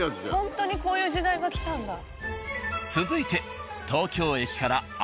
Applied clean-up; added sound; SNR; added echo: none; none; none; none.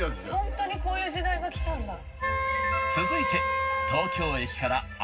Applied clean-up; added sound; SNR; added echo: none; Wind instrument, woodwind instrument; -1 dB; reverberation time 0.4 s.